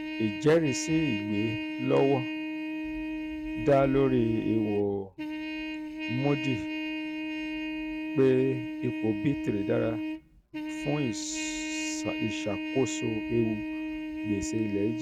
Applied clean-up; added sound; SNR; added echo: none; Trumpet; 4 dB; none.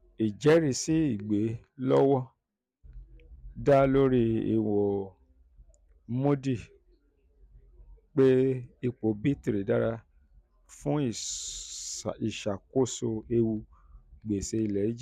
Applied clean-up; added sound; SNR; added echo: none; none; none; none.